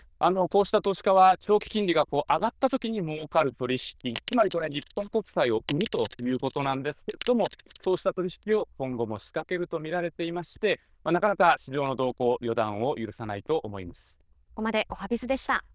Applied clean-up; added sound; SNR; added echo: neural diffusion model UNIVERSE++.